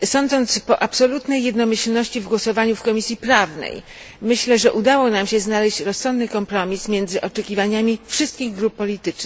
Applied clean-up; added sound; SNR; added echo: none; none; none; none.